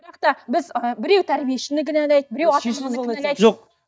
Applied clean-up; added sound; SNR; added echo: neural mask model DeepFilterNet 3.